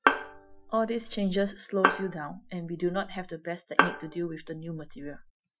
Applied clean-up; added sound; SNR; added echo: classical method Wiener filter.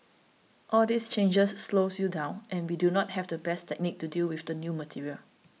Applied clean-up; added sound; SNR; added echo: none; none; none; none.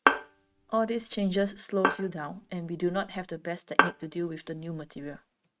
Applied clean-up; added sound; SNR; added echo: neural mask model RNNoise.